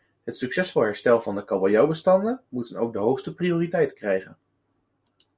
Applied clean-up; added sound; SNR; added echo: none; none; none; none.